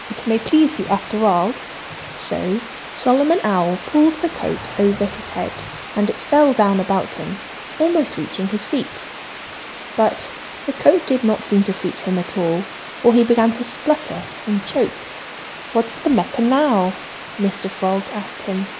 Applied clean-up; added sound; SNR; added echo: none; Water; 12 dB; none.